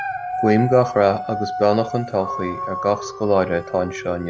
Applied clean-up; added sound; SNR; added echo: none; Dog; 8 dB; none.